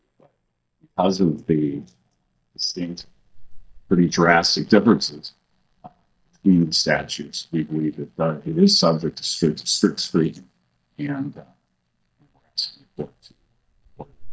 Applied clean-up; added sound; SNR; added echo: neural mask model DeepFilterNet 3.